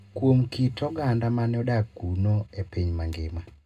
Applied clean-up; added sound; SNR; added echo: none; none; none; reverberation time 0.2 s.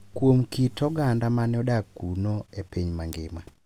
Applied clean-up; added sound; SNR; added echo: none; none; none; none.